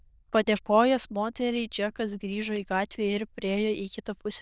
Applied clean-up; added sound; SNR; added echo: neural diffusion model UNIVERSE++.